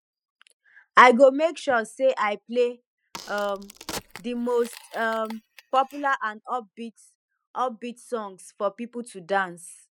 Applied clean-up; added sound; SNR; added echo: classical method spectral subtraction.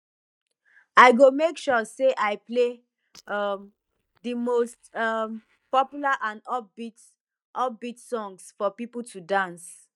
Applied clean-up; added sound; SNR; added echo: neural mask model DeepFilterNet 3.